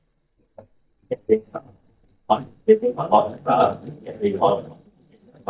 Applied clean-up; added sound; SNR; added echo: neural mask model DeepFilterNet 3.